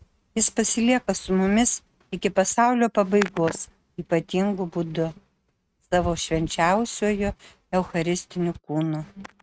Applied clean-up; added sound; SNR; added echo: neural mask model RNNoise.